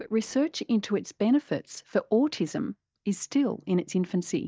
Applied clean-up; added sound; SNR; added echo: neural mask model DeepFilterNet 3.